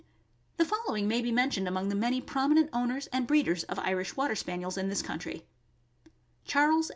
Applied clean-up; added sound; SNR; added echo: none; none; none; none.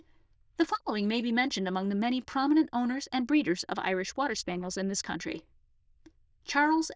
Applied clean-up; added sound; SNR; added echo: neural diffusion model UNIVERSE++.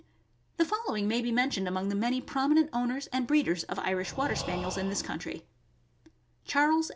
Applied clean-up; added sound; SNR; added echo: none; Breathing; 12 dB; none.